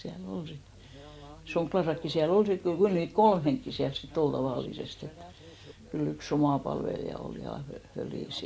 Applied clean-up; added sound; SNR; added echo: none; none; none; none.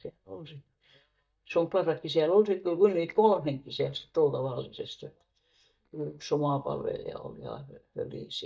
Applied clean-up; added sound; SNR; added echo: neural mask model DeepFilterNet 3.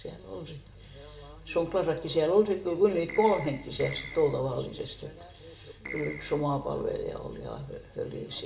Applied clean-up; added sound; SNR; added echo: none; Keyboard (musical); 11 dB; reverberation time 0.8 s.